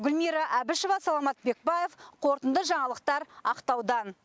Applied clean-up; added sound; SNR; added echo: none; none; none; none.